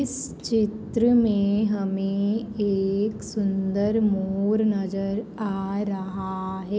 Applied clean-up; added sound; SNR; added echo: none; none; none; none.